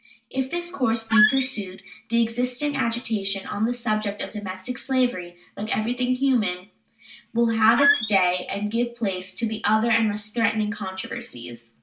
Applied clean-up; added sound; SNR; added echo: none; Squeak; -1 dB; reverberation time 0.2 s.